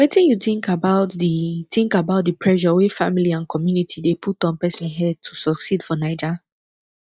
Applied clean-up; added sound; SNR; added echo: neural mask model DeepFilterNet 3.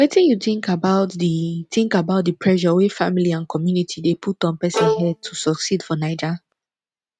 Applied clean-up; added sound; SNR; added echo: neural mask model RNNoise.